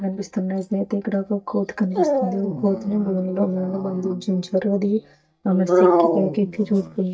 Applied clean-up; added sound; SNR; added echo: neural mask model DeepFilterNet 3.